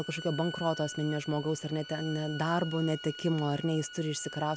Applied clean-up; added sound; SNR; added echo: none; Bowed string instrument; 13 dB; none.